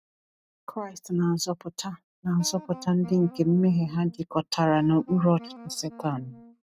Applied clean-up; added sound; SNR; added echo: neural mask model RNNoise.